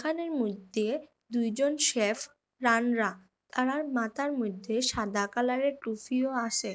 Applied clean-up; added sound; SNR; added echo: none; none; none; none.